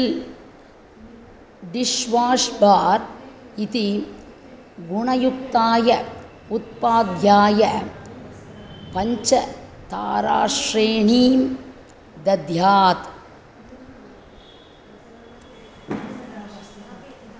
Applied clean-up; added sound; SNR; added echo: none; none; none; none.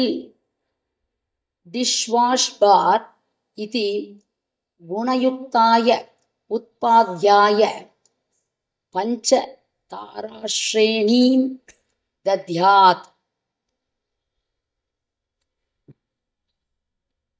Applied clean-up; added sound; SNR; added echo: neural mask model DeepFilterNet 3.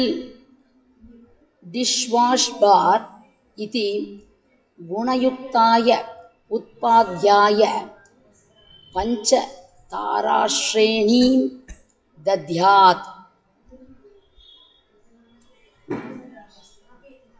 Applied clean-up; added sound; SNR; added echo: classical method WPE with log-MMSE.